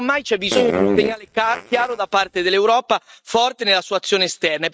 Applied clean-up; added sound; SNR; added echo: neural mask model RNNoise.